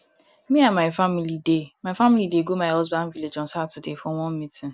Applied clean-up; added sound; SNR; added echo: none; none; none; none.